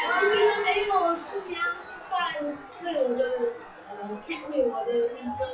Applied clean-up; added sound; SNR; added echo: classical method WPE with log-MMSE.